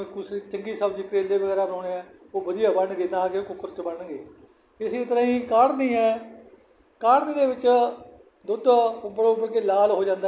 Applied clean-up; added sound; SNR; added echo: none; none; none; none.